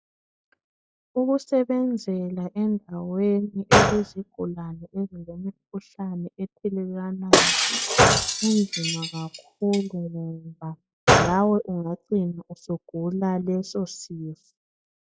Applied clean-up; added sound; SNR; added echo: classical method log-MMSE.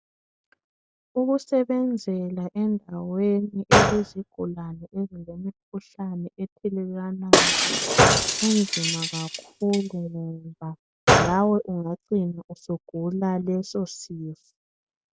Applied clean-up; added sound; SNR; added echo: none; Shatter + Gunshot, gunfire; -4 dB; none.